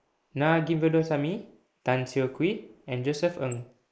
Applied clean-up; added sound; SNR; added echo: neural mask model Resemble Enhance denoiser.